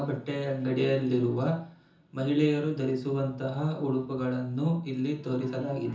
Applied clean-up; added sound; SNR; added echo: none; none; none; reverberation time 0.6 s.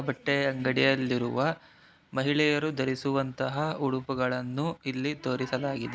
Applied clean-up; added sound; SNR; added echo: none; none; none; none.